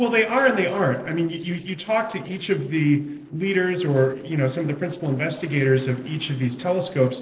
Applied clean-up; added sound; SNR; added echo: neural separator model SepFormer DNS4.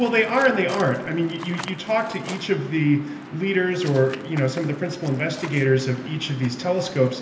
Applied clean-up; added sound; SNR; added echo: none; Waves, surf; 15 dB; reverberation time 1.4 s.